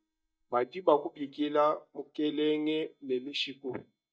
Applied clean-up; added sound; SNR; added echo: neural mask model DeepFilterNet 3.